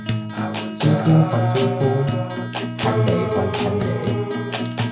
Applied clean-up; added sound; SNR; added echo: none; Acoustic guitar; 0 dB; reverberation time 0.5 s.